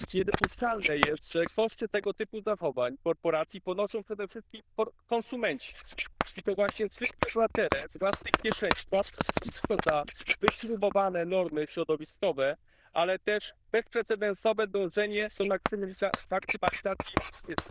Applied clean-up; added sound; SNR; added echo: neural diffusion model UNIVERSE++.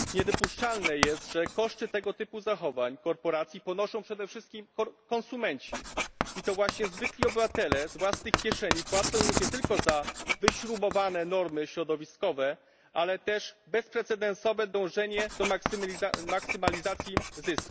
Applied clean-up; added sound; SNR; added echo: none; Writing; 4 dB; none.